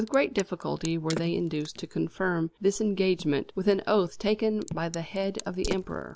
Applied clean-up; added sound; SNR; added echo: neural mask model Resemble Enhance denoiser.